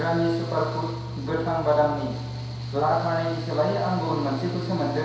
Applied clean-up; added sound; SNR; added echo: none; Mechanical fan; 6 dB; reverberation time 0.7 s.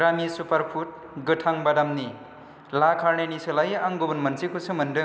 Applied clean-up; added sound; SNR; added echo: none; none; none; none.